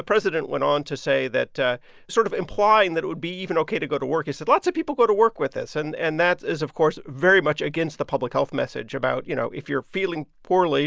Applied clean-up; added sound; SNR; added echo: none; none; none; none.